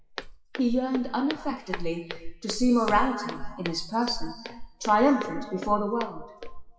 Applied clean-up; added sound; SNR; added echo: classical method WPE with log-MMSE.